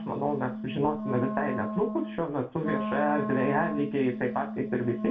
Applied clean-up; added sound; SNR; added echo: none; Wind instrument, woodwind instrument; 5 dB; reverberation time 0.3 s.